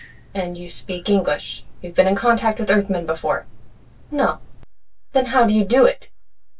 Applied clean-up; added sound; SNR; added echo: none; Drip; 16 dB; reverberation time 0.1 s.